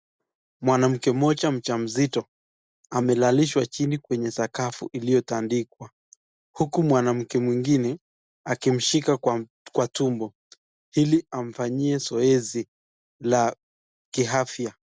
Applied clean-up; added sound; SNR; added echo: none; none; none; none.